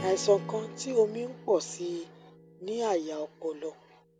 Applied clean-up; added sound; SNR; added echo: none; Strum; 15 dB; none.